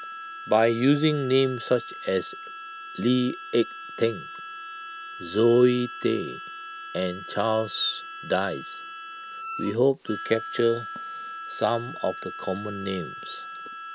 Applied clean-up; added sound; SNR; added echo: none; Harmonica; 11 dB; none.